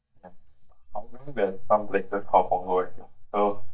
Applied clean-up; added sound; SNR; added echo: neural mask model DeepFilterNet 3.